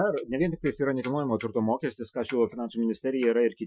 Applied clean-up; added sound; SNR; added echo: classical method Wiener filter.